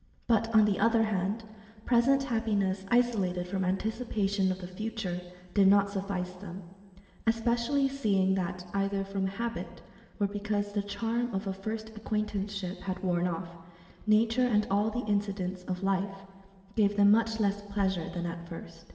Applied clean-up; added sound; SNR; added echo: none; none; none; reverberation time 3.0 s.